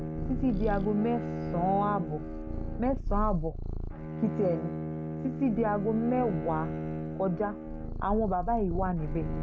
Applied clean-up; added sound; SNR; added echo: none; Bowed string instrument + Purr; 3 dB; none.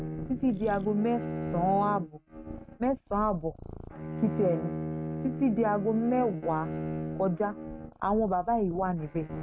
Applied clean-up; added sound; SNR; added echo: neural mask model RNNoise.